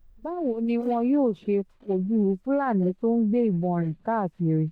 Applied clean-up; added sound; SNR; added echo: neural mask model DeepFilterNet 3.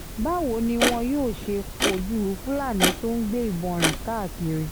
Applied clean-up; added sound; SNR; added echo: none; Clock; 3 dB; none.